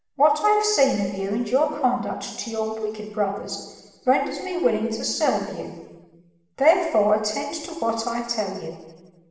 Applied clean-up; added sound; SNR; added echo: none; none; none; reverberation time 1.2 s.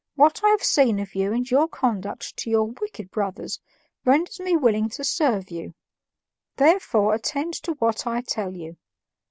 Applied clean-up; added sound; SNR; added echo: none; none; none; none.